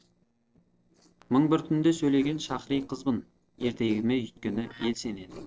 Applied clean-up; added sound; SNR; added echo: neural separator model SepFormer DNS4.